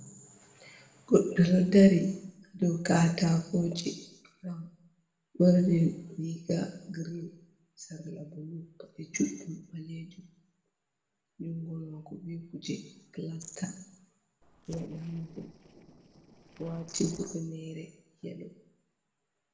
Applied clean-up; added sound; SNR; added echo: neural separator model SepFormer DNS4.